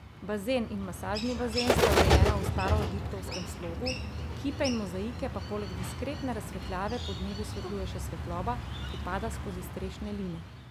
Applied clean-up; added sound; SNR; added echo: none; Bird; -3 dB; none.